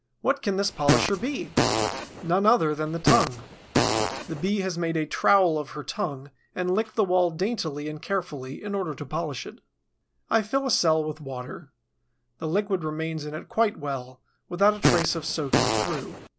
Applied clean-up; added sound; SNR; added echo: none; Fart; -1 dB; none.